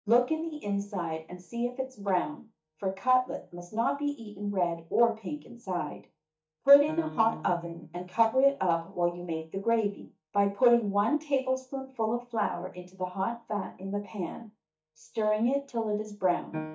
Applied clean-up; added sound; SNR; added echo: neural mask model DeepFilterNet 3.